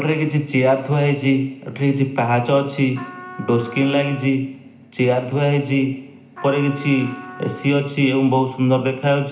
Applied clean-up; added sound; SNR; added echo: none; Trumpet; 19 dB; reverberation time 1.0 s.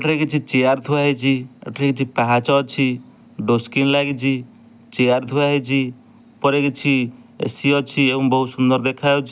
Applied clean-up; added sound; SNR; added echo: none; none; none; none.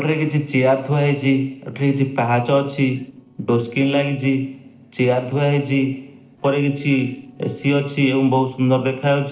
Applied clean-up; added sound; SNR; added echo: neural separator model SepFormer DNS4.